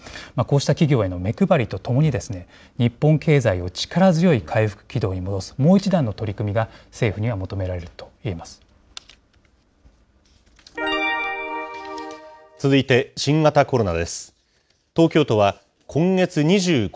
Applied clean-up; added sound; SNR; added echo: none; none; none; none.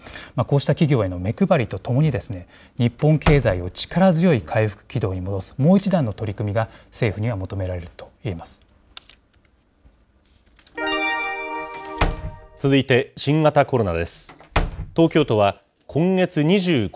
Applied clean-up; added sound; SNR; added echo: none; Slam / Wood; 8 dB; none.